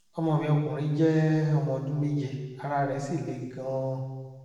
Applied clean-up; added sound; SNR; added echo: none; none; none; reverberation time 1.3 s.